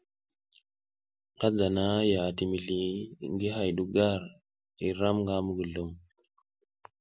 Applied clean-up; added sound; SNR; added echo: none; none; none; none.